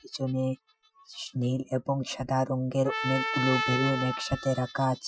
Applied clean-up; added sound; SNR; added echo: classical method Wiener filter.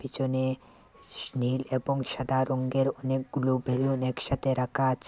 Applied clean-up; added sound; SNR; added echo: none; none; none; none.